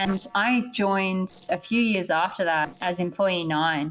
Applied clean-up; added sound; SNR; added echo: neural separator model SepFormer DNS4.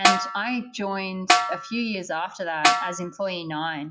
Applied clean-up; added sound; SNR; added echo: classical method log-MMSE.